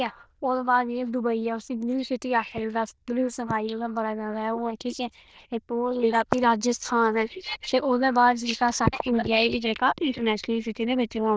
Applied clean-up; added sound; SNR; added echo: neural diffusion model UNIVERSE++.